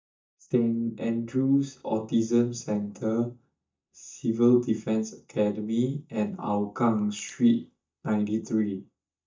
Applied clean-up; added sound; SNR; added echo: neural mask model DeepFilterNet 3.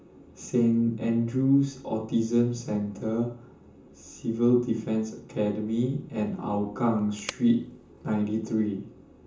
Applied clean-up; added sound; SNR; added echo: none; Wood; 18 dB; reverberation time 0.6 s.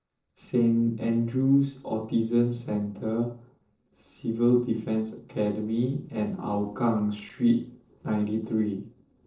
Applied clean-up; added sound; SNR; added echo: neural separator model SepFormer DNS4.